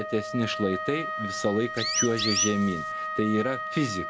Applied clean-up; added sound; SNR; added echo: none; Chirp, tweet + Wind instrument, woodwind instrument; 3 dB; none.